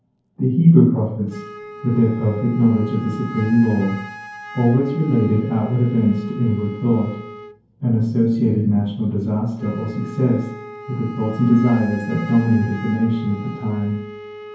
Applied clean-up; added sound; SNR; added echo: none; Wind instrument, woodwind instrument; 17 dB; reverberation time 0.9 s.